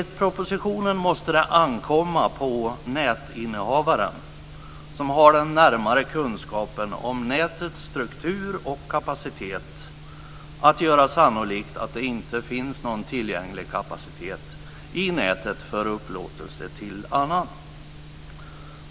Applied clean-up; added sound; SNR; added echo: none; none; none; none.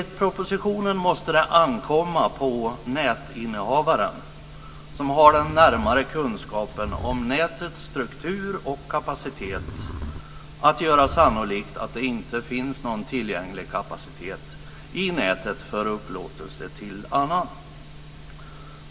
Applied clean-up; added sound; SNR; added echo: none; Livestock, farm animals, working animals; 12 dB; reverberation time 1.1 s.